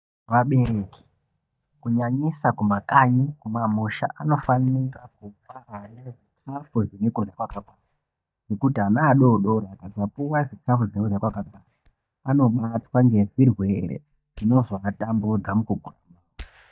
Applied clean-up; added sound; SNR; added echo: neural mask model DeepFilterNet 3.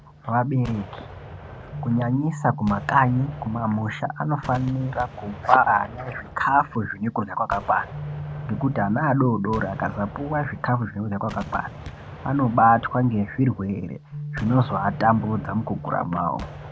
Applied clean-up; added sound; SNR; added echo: none; Bass guitar + Gunshot, gunfire; 12 dB; none.